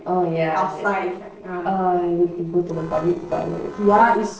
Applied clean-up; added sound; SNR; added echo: neural separator model SepFormer DNS4.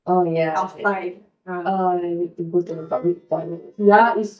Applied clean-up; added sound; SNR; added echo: neural mask model DeepFilterNet 3.